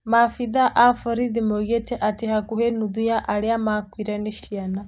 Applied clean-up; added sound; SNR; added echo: none; none; none; none.